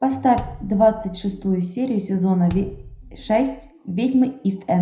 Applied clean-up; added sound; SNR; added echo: none; Bass drum; 17 dB; reverberation time 0.5 s.